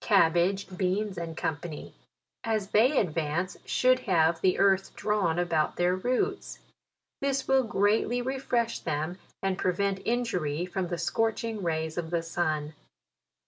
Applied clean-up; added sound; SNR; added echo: none; none; none; none.